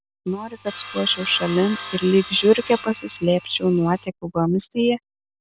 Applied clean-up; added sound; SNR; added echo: none; Sawing; 15 dB; none.